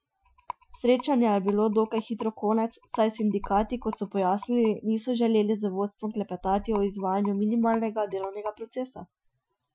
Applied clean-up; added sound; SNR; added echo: classical method Wiener filter.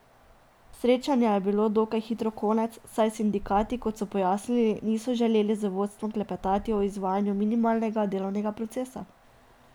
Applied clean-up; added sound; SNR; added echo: none; none; none; none.